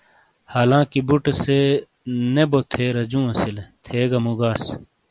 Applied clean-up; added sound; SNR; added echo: none; none; none; none.